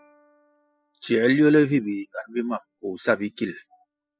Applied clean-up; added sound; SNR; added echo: classical method spectral subtraction.